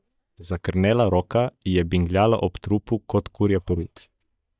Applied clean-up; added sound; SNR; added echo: neural mask model DeepFilterNet 3.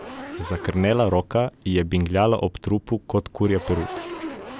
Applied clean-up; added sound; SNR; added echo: none; Zipper (clothing); 15 dB; none.